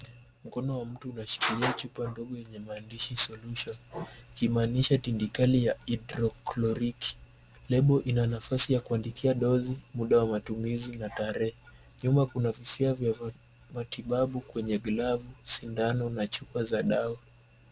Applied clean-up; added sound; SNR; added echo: none; none; none; none.